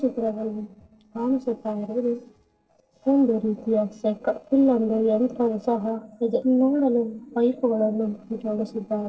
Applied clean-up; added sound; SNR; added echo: neural separator model SepFormer DNS4.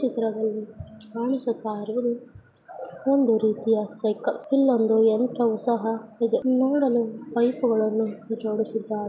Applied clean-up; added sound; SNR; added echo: none; none; none; none.